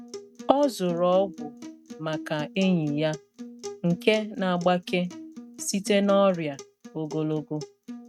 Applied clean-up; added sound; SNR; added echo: neural mask model RNNoise.